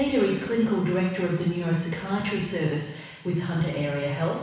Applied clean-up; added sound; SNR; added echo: none; none; none; reverberation time 1.1 s.